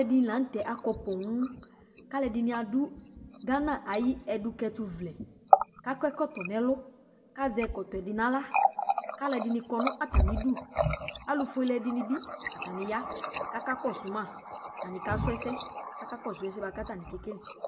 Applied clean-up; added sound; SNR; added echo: none; Water tap, faucet; 2 dB; reverberation time 1.7 s.